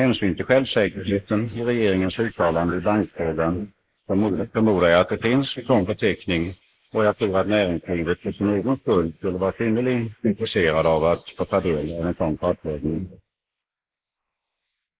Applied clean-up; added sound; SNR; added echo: neural mask model Resemble Enhance denoiser.